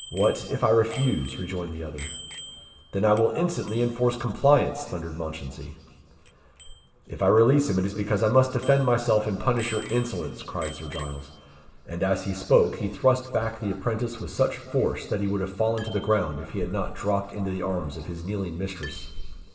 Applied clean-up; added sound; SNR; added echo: none; Bicycle bell; 16 dB; reverberation time 2.3 s.